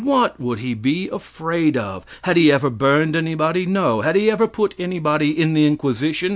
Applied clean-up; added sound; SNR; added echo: none; none; none; none.